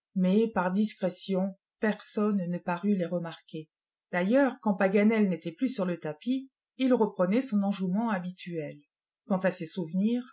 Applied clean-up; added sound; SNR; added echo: none; none; none; none.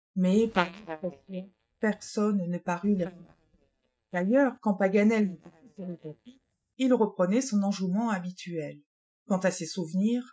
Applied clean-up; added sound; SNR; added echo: neural mask model DeepFilterNet 3.